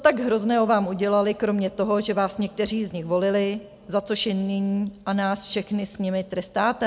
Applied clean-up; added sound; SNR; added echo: none; none; none; none.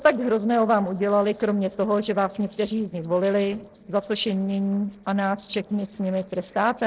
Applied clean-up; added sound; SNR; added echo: neural separator model SepFormer DNS4.